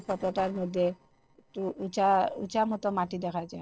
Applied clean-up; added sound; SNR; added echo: neural separator model SepFormer DNS4.